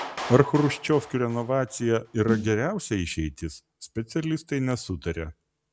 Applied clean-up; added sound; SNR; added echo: none; Clapping + Snare drum; 13 dB; none.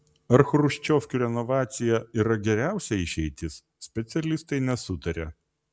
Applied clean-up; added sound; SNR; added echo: none; none; none; none.